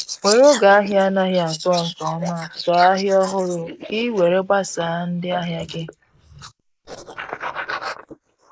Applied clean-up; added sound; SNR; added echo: neural mask model Resemble Enhance denoiser.